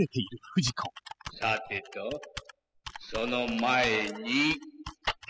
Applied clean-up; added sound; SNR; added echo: classical method spectral subtraction.